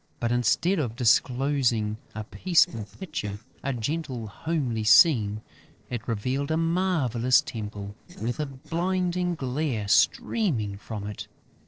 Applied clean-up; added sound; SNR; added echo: neural separator model SepFormer DNS4.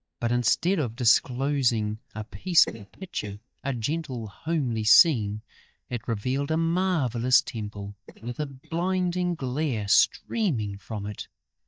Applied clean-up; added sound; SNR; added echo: neural mask model DeepFilterNet 3.